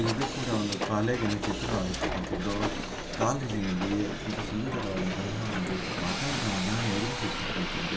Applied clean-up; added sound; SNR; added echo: none; Hiss; 2 dB; reverberation time 0.2 s.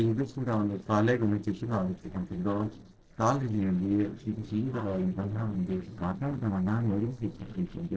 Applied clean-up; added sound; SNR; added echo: neural separator model SepFormer DNS4.